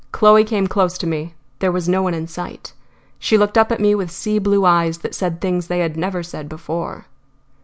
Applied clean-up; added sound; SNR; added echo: none; none; none; none.